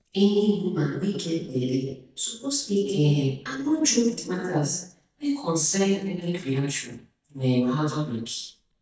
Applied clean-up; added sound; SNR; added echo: neural mask model DeepFilterNet 3.